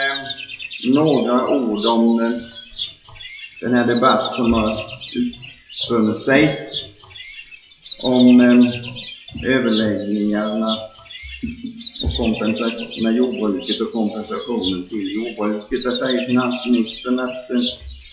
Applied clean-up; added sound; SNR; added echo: classical method WPE with log-MMSE.